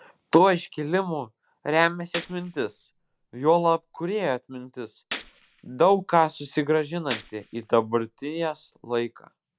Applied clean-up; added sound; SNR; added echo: none; Gunshot, gunfire; 17 dB; none.